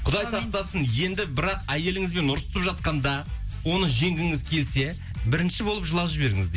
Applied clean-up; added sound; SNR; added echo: none; none; none; none.